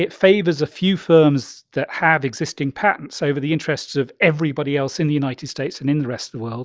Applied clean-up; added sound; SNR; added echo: none; none; none; none.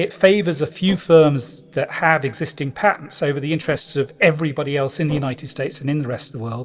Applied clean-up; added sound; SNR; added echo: neural separator model SepFormer DNS4.